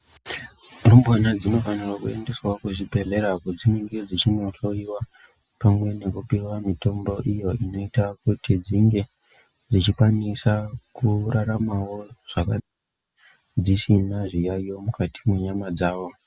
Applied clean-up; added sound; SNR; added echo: none; none; none; none.